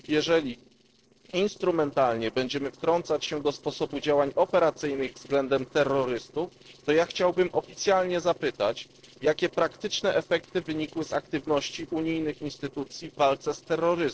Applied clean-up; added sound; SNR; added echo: neural separator model SepFormer DNS4.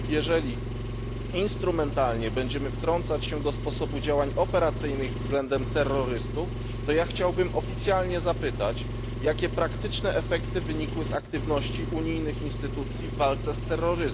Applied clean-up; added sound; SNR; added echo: none; Engine; 3 dB; none.